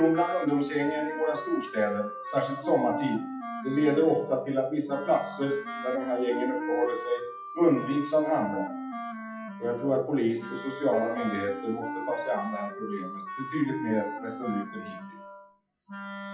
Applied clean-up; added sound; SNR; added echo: classical method WPE with log-MMSE.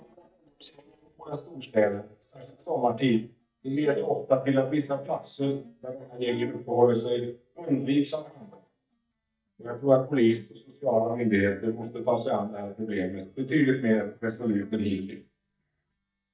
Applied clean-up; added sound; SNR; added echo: neural mask model DeepFilterNet 3.